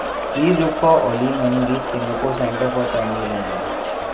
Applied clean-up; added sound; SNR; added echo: none; Crowd; 4 dB; none.